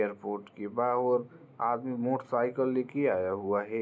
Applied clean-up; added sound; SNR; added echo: none; none; none; none.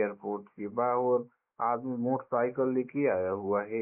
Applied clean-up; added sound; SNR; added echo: neural mask model Resemble Enhance denoiser.